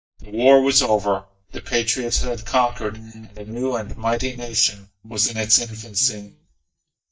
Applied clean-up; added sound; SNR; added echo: neural mask model DeepFilterNet 3.